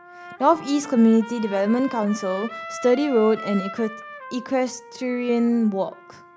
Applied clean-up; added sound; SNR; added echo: none; Trumpet; 15 dB; none.